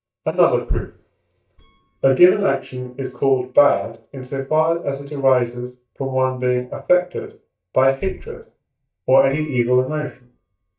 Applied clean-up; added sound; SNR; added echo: neural mask model DeepFilterNet 3.